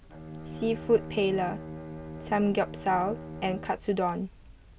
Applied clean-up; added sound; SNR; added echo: none; Bowed string instrument; 12 dB; none.